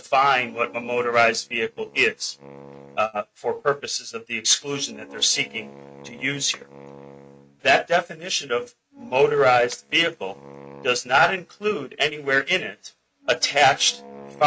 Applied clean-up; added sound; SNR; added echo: neural mask model RNNoise.